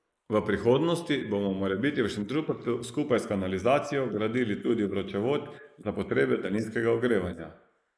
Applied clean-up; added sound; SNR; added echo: neural mask model Resemble Enhance denoiser.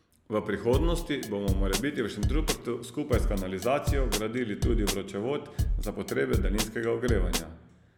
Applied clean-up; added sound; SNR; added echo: none; Drum kit; -1 dB; none.